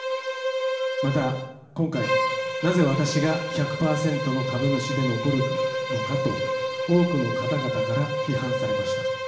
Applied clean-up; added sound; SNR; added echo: none; Bowed string instrument; 1 dB; reverberation time 1.0 s.